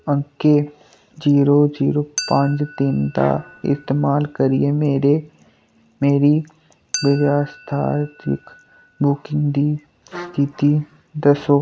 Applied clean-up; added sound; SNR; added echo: none; Chink, clink + Trumpet; 19 dB; none.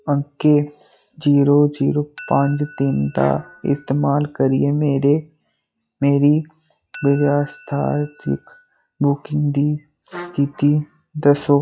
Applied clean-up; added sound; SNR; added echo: classical method log-MMSE.